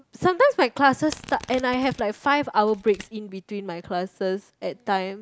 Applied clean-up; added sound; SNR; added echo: none; Domestic sounds, home sounds; 20 dB; none.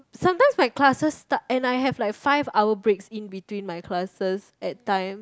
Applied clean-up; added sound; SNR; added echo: none; none; none; none.